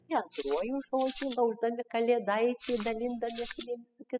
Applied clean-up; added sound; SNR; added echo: classical method spectral subtraction.